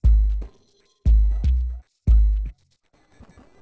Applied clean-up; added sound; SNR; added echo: neural separator model SepFormer DNS4.